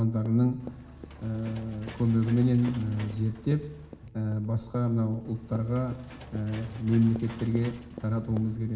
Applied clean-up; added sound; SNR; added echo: none; Engine / Mechanisms + Run; 17 dB; none.